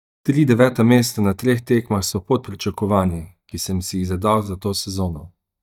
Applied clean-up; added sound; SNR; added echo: neural mask model DeepFilterNet 3.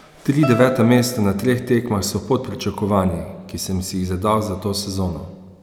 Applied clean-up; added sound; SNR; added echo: none; Guitar; 14 dB; none.